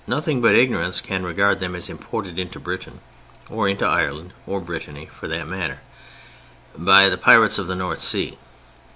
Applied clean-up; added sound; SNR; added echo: none; none; none; none.